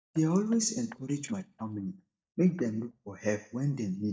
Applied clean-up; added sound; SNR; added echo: neural mask model DeepFilterNet 3.